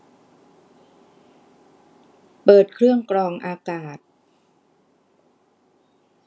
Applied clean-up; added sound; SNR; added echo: none; none; none; none.